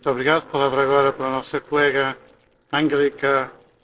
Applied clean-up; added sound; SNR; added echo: neural separator model SepFormer DNS4.